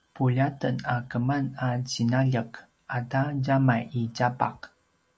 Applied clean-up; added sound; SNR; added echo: none; none; none; none.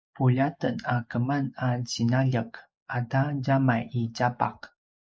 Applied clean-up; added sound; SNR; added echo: neural mask model Resemble Enhance denoiser.